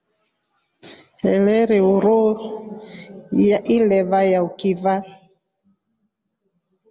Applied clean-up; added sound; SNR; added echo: none; none; none; none.